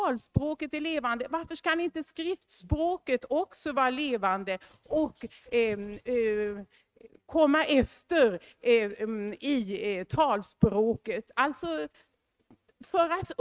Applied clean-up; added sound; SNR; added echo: neural mask model RNNoise.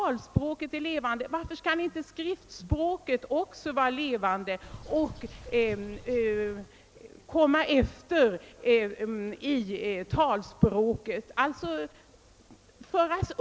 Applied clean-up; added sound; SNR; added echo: none; Bird; 16 dB; none.